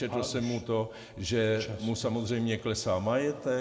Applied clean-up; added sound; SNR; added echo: none; none; none; reverberation time 0.8 s.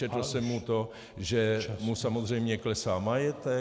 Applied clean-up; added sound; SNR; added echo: none; none; none; none.